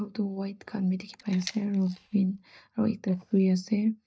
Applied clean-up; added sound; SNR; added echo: neural mask model DeepFilterNet 3.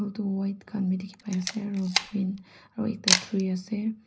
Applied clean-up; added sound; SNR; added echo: none; Camera; 2 dB; reverberation time 0.5 s.